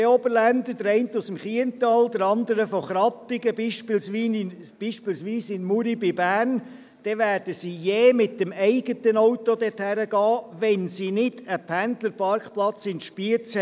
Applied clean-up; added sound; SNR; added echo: none; none; none; none.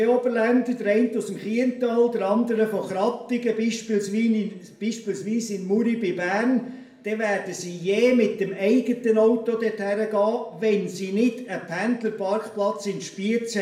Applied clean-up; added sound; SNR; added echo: none; none; none; reverberation time 0.5 s.